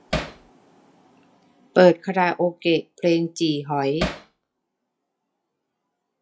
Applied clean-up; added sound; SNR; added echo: classical method log-MMSE.